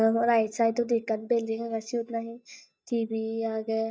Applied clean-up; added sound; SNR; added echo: neural mask model DeepFilterNet 3.